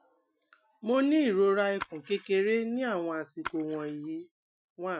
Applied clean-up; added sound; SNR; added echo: classical method Wiener filter.